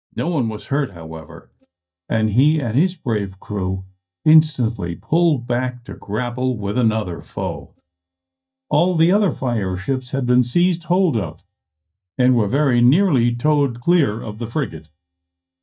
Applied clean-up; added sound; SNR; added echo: neural mask model DeepFilterNet 3.